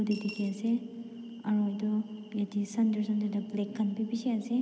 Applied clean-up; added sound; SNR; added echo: none; Coin (dropping) / Glass; 18 dB; none.